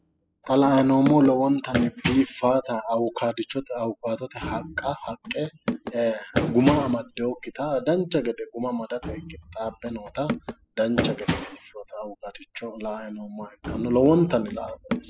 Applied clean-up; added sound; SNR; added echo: classical method spectral subtraction.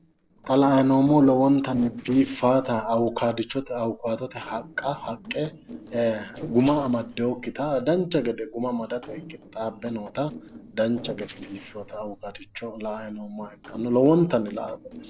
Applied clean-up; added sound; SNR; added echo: neural separator model SepFormer DNS4.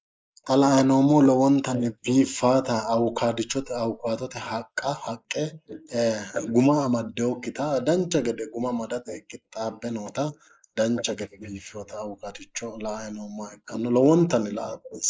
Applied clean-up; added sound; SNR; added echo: neural mask model Resemble Enhance denoiser.